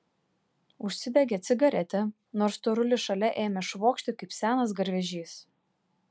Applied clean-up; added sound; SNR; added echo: none; none; none; none.